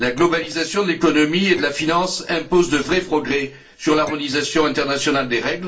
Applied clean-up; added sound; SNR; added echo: neural separator model SepFormer DNS4.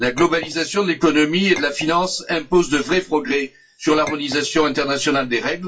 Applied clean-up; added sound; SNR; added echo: classical method WPE with log-MMSE.